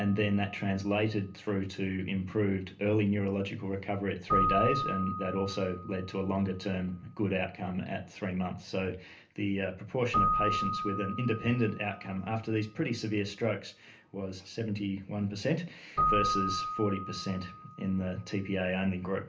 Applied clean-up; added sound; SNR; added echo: none; Keyboard (musical); 5 dB; reverberation time 0.3 s.